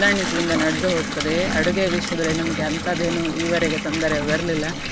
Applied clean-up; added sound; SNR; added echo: none; Bathtub (filling or washing) / Water tap, faucet; 3 dB; none.